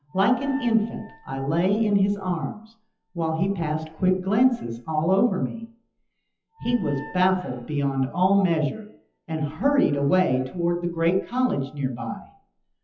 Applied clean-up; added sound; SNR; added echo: classical method WPE with log-MMSE.